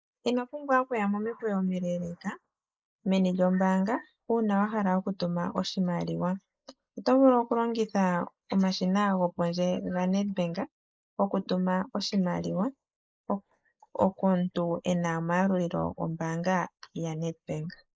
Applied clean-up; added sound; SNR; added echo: neural mask model Resemble Enhance denoiser.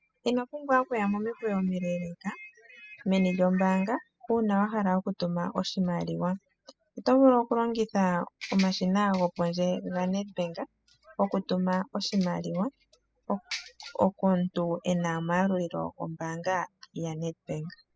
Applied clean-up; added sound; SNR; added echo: classical method spectral subtraction.